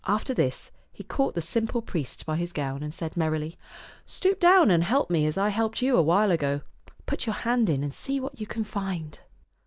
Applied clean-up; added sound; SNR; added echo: none; none; none; none.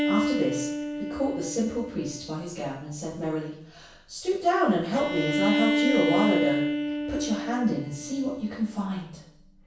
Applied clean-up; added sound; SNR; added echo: none; Bowed string instrument; 1 dB; reverberation time 0.7 s.